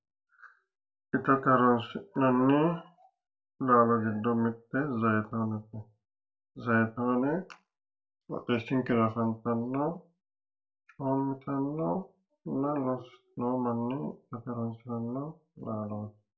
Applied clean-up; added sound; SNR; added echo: none; none; none; reverberation time 0.2 s.